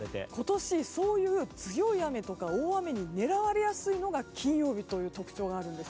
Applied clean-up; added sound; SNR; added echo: none; none; none; none.